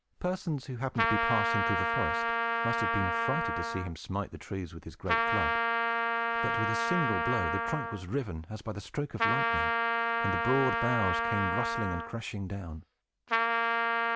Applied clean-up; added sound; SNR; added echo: none; Trumpet; -4 dB; none.